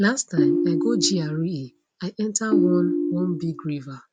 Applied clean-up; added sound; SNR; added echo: none; Ringtone; -2 dB; none.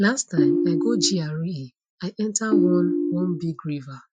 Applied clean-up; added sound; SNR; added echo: classical method Wiener filter.